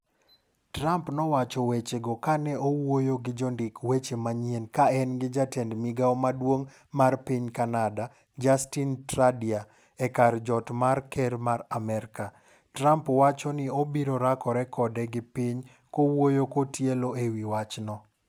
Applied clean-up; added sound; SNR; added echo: none; none; none; none.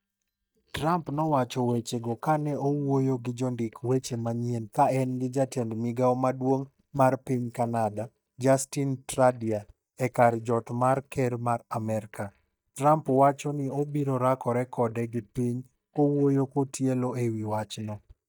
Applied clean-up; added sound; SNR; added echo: neural mask model DeepFilterNet 3.